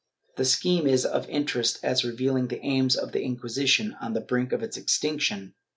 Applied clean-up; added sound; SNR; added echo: none; none; none; none.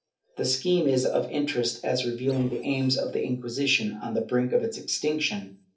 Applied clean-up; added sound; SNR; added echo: neural separator model SepFormer DNS4.